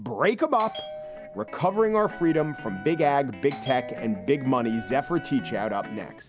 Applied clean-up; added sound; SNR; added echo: none; Bell + Wind instrument, woodwind instrument; 15 dB; none.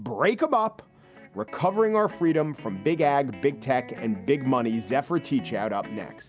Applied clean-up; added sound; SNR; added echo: none; none; none; none.